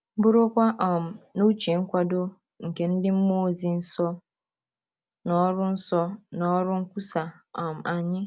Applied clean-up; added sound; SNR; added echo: none; none; none; none.